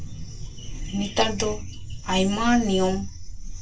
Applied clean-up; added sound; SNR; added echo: none; none; none; reverberation time 0.2 s.